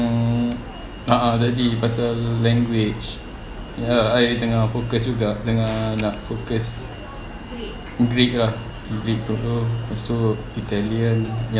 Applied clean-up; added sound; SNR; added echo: none; Alarm; 15 dB; none.